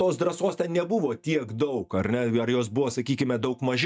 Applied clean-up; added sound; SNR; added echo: neural mask model DeepFilterNet 3.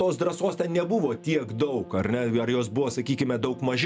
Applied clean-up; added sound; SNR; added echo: none; Trumpet; 19 dB; none.